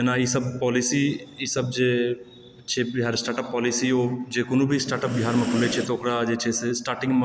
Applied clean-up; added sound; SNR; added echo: none; Breathing; 9 dB; none.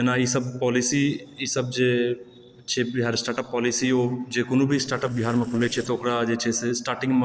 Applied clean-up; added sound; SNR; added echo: neural separator model SepFormer DNS4.